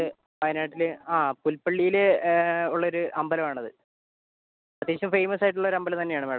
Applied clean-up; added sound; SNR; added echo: none; none; none; none.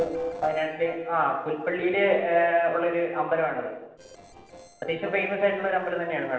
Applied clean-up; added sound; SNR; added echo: neural separator model SepFormer DNS4.